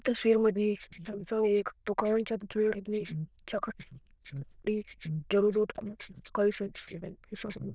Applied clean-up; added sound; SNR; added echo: neural diffusion model UNIVERSE++.